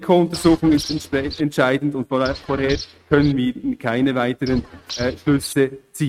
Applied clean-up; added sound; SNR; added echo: neural mask model RNNoise.